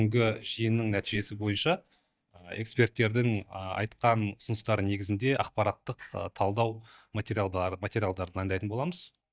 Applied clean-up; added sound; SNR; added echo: neural mask model DeepFilterNet 3.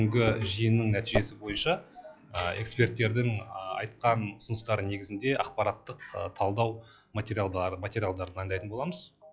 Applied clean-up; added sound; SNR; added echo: classical method log-MMSE.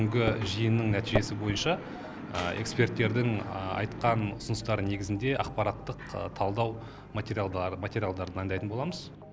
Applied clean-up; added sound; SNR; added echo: none; Microwave oven; 12 dB; none.